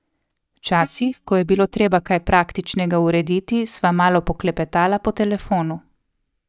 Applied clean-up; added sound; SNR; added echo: neural mask model DeepFilterNet 3.